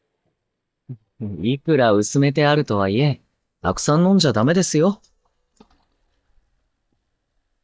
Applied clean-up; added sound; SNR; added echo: neural mask model DeepFilterNet 3.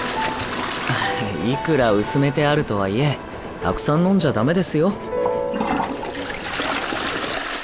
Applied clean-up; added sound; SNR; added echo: none; Toilet flush; 7 dB; none.